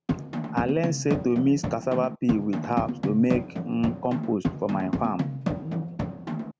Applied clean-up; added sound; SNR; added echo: none; Drum; 3 dB; none.